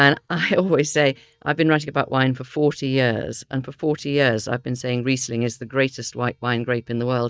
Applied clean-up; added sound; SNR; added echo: neural mask model DeepFilterNet 3.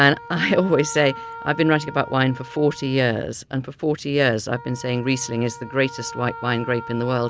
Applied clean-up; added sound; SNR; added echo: none; Wind instrument, woodwind instrument; 16 dB; none.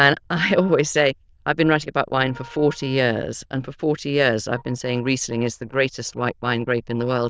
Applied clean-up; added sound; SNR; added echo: neural diffusion model UNIVERSE++.